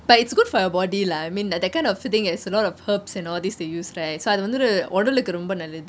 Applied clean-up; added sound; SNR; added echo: none; none; none; none.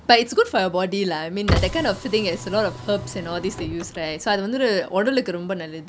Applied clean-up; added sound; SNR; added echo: none; Car; 6 dB; none.